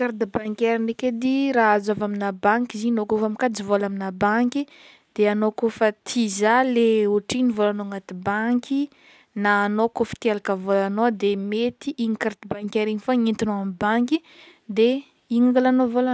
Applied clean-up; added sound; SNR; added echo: none; none; none; none.